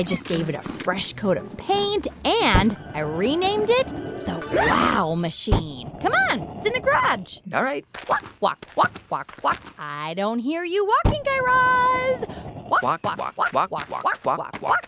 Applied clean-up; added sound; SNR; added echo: none; Fire; 8 dB; none.